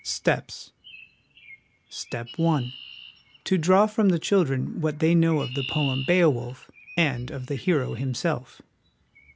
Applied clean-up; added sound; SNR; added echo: none; Chirp, tweet; 17 dB; none.